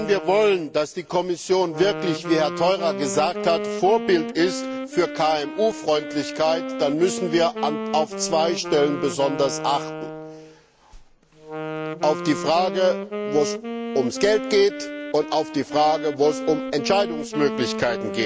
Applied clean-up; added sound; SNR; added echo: none; Wind instrument, woodwind instrument; 8 dB; none.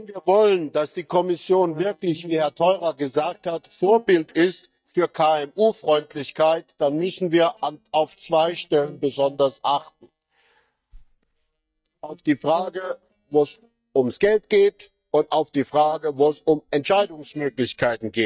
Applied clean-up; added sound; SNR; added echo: neural mask model DeepFilterNet 3.